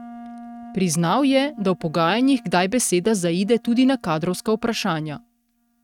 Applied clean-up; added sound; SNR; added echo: neural mask model RNNoise.